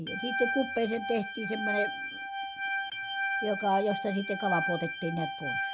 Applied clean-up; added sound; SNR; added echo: none; Organ; 2 dB; none.